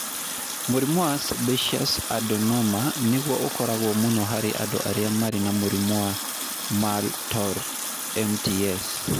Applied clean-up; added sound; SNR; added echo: none; Water tap, faucet; 5 dB; none.